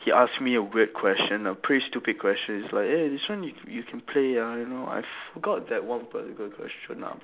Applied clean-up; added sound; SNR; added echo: none; none; none; none.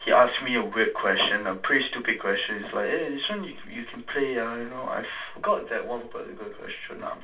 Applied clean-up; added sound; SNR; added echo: none; none; none; reverberation time 0.2 s.